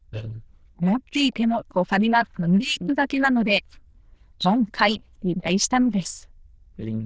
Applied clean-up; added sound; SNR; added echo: neural diffusion model UNIVERSE++.